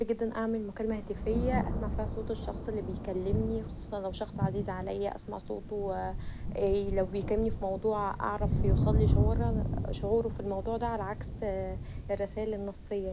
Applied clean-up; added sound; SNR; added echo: none; Thunder; 0 dB; none.